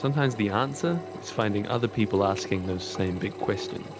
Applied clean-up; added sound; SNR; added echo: none; Engine; 15 dB; none.